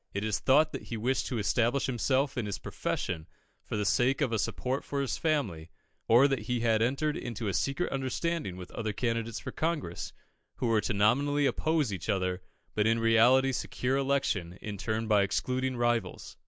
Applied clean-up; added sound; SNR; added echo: none; none; none; none.